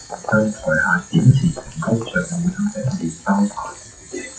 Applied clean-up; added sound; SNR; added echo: classical method WPE with log-MMSE.